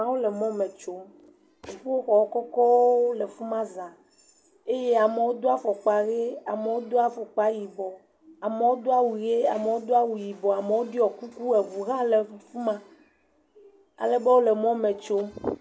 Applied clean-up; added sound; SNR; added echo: none; none; none; none.